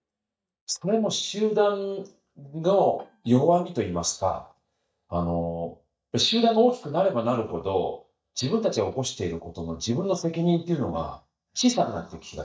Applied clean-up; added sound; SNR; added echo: neural mask model DeepFilterNet 3.